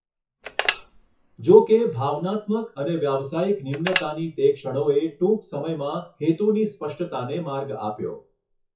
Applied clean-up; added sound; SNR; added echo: classical method WPE with log-MMSE.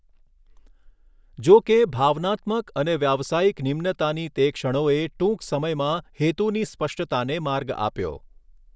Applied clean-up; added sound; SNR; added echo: none; none; none; none.